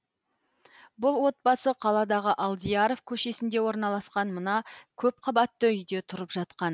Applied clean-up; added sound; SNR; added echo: none; none; none; none.